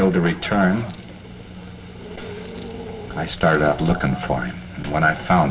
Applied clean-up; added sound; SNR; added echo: none; Coin (dropping); 20 dB; reverberation time 0.8 s.